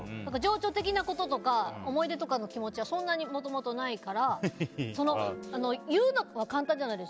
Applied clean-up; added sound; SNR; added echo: none; none; none; none.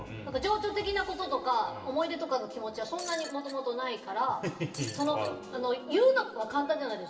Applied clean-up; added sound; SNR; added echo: none; Shatter; 14 dB; reverberation time 2.1 s.